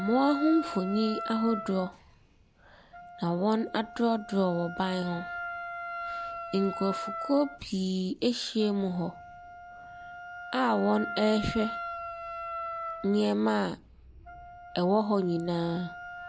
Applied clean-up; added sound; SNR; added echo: none; Wind instrument, woodwind instrument; 10 dB; none.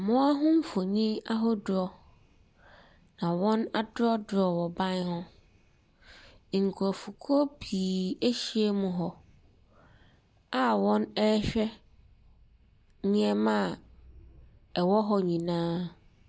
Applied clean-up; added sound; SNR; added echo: none; none; none; none.